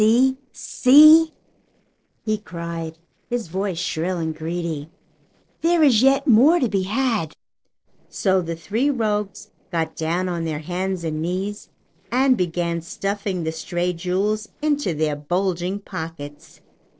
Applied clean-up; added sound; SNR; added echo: neural separator model SepFormer DNS4.